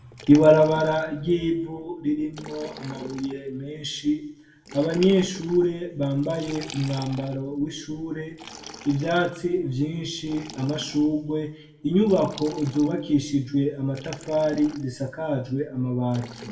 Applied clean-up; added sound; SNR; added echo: none; Liquid; 20 dB; reverberation time 0.6 s.